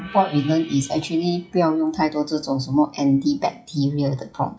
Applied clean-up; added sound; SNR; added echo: classical method WPE with log-MMSE.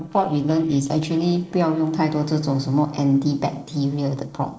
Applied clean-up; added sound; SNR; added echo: neural separator model SepFormer DNS4.